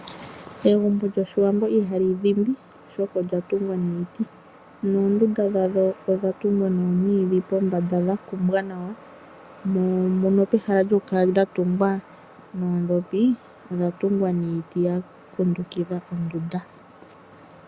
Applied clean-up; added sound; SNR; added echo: none; none; none; none.